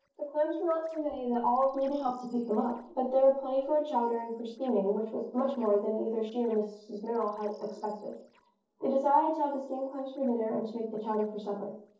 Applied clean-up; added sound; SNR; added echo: neural separator model SepFormer DNS4.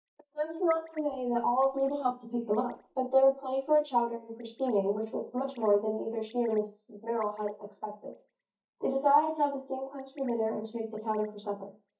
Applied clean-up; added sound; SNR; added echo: neural mask model DeepFilterNet 3.